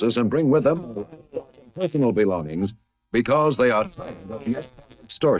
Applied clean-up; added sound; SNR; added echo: neural mask model DeepFilterNet 3.